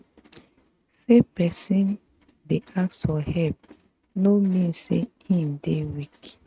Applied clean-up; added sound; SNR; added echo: neural mask model RNNoise.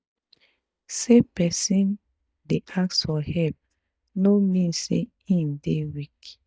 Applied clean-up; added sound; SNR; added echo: neural mask model DeepFilterNet 3.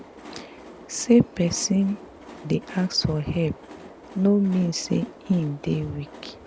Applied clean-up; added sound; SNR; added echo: none; Train; 18 dB; none.